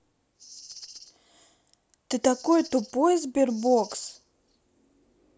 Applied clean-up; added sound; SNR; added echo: none; Rattle (instrument); 19 dB; none.